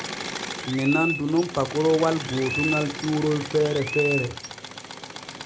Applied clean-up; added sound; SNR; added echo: none; Chirp, tweet + Engine / Mechanisms; 7 dB; none.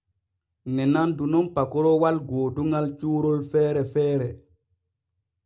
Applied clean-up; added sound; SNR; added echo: none; none; none; none.